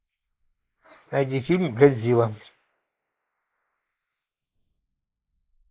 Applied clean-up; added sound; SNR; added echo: neural mask model Resemble Enhance denoiser.